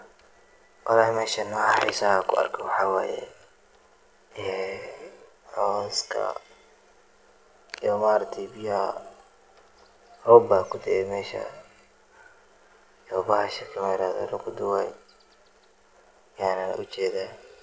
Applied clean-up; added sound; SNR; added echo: none; none; none; none.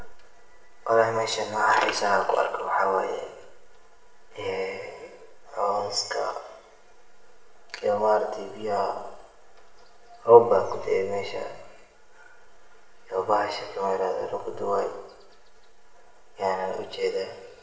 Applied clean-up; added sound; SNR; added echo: none; none; none; reverberation time 0.8 s.